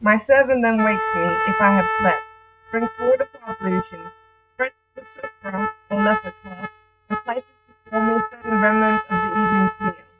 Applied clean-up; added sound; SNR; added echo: neural mask model RNNoise.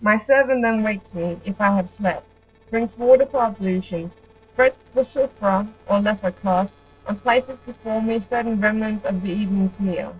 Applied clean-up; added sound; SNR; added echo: neural separator model SepFormer DNS4.